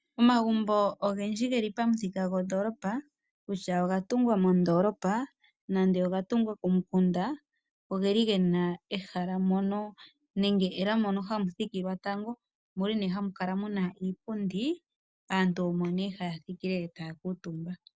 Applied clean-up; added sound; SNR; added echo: none; none; none; none.